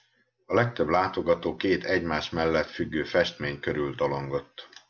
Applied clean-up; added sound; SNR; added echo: none; none; none; none.